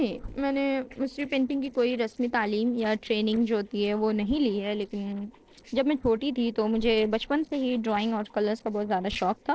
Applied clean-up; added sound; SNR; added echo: neural separator model SepFormer DNS4.